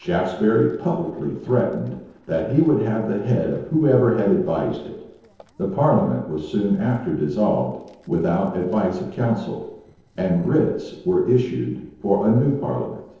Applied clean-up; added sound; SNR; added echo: neural separator model SepFormer DNS4.